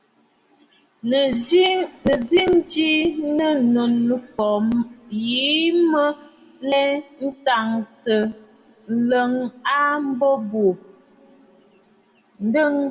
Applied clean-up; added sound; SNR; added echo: none; none; none; reverberation time 2.3 s.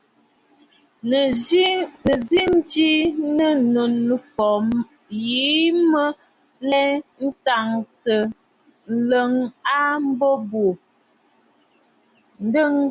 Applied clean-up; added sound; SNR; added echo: none; none; none; none.